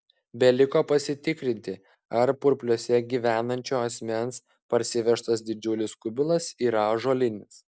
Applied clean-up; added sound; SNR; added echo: none; none; none; none.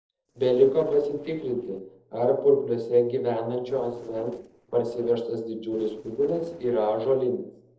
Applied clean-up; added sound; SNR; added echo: neural separator model SepFormer DNS4.